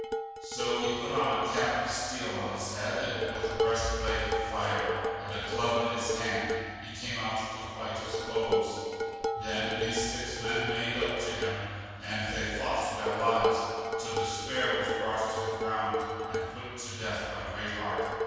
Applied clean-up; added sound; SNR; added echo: none; Dishes, pots, and pans; 3 dB; reverberation time 2.1 s.